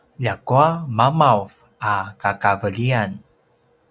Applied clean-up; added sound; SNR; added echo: none; none; none; none.